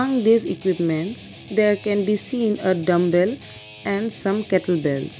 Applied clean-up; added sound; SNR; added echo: none; Guitar; 17 dB; none.